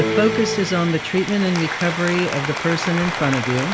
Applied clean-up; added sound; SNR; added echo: none; Applause + Frying (food); 5 dB; none.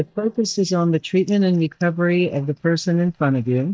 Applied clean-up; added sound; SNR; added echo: neural mask model DeepFilterNet 3.